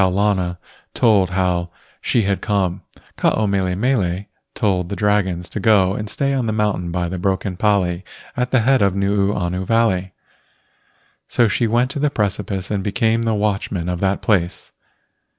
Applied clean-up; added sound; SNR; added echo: none; none; none; none.